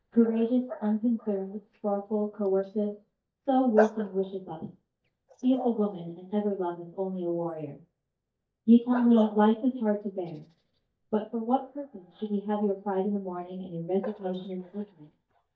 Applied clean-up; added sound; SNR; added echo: neural mask model DeepFilterNet 3.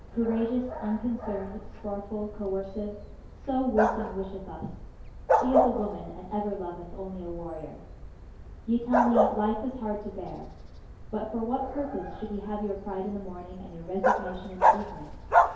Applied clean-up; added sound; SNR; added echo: none; Bark; -1 dB; reverberation time 2.4 s.